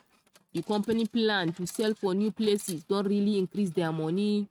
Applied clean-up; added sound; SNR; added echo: neural mask model RNNoise.